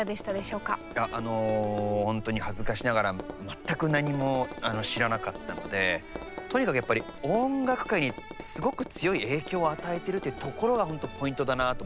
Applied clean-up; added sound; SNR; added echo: none; Tap; 12 dB; none.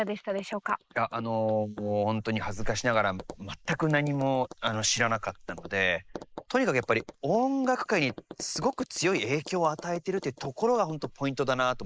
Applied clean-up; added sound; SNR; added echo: neural mask model Resemble Enhance denoiser.